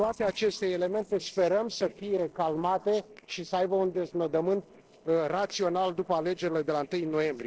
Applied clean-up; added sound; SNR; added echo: neural separator model SepFormer DNS4.